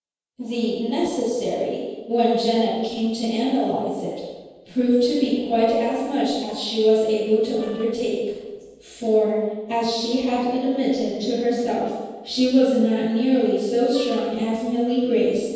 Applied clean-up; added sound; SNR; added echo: neural separator model SepFormer DNS4.